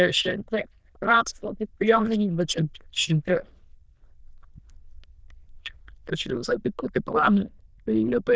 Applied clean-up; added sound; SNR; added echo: neural diffusion model UNIVERSE++.